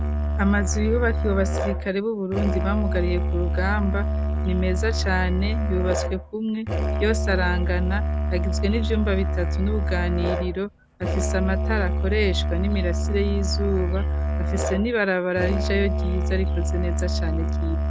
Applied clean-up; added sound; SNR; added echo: none; Musical instrument; -3 dB; none.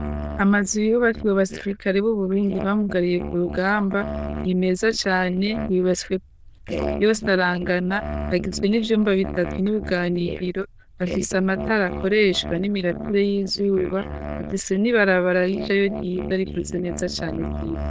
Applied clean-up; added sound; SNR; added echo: neural diffusion model UNIVERSE++.